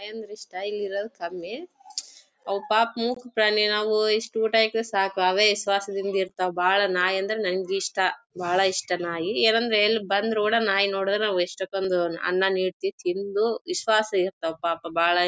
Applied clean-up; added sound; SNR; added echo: none; none; none; none.